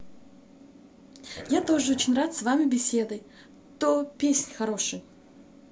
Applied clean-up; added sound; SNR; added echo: none; Dog; 15 dB; none.